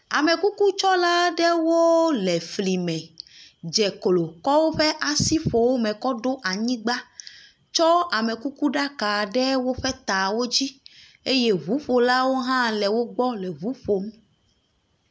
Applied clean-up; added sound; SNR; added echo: none; none; none; none.